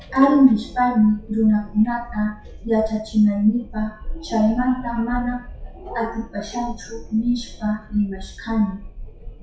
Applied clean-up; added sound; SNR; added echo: classical method WPE with log-MMSE.